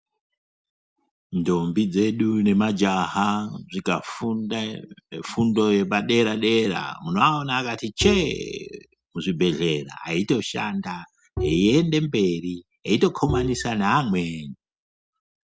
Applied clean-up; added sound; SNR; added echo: none; Bowed string instrument; 7 dB; none.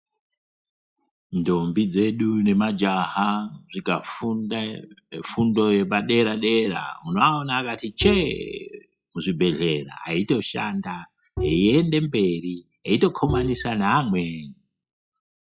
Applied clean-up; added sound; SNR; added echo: classical method log-MMSE.